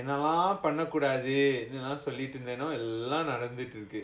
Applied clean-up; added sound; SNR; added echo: none; none; none; none.